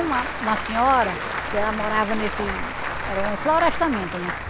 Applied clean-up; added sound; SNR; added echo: none; Applause / Crowd; 3 dB; none.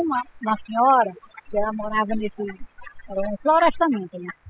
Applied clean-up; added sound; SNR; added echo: classical method spectral subtraction.